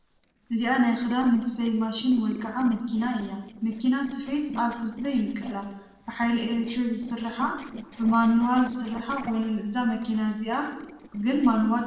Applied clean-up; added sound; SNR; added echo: neural separator model SepFormer DNS4.